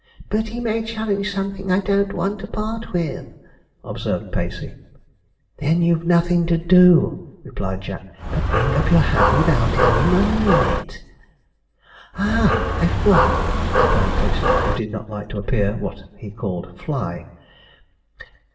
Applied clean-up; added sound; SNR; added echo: none; Dog; -3 dB; reverberation time 0.8 s.